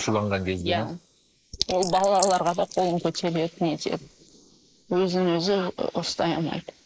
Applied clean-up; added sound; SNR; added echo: neural mask model Resemble Enhance denoiser.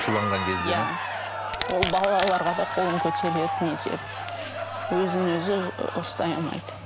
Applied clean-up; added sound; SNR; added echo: none; Crushing + Crowd; 2 dB; none.